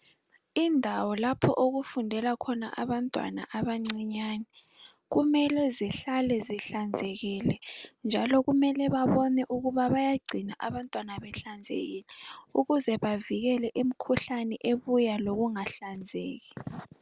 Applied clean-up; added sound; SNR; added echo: none; none; none; none.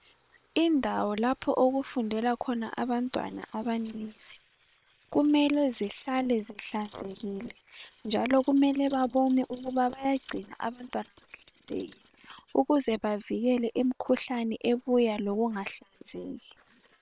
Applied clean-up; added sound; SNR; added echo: neural separator model SepFormer WHAM!.